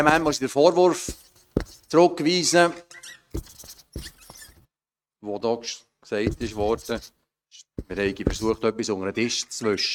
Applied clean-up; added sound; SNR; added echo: neural mask model RNNoise.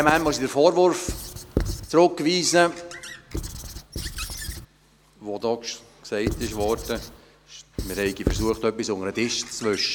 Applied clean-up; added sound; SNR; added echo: none; Squeak / Writing; 9 dB; none.